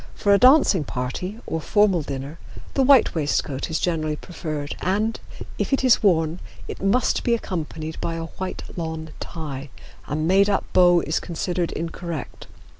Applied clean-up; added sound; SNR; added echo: none; none; none; none.